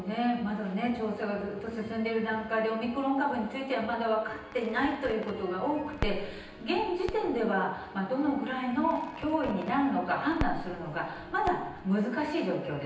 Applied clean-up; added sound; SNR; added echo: none; Crackle; 10 dB; reverberation time 0.9 s.